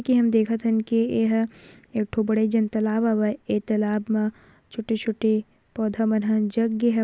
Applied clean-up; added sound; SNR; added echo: none; none; none; none.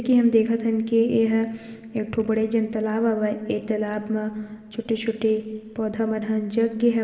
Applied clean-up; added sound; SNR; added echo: none; none; none; reverberation time 3.0 s.